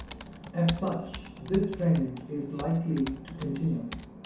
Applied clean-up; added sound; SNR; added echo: none; Computer keyboard; 13 dB; reverberation time 0.6 s.